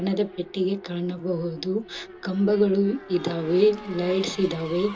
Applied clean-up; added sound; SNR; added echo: none; Race car, auto racing / Accelerating, revving, vroom; 16 dB; reverberation time 0.2 s.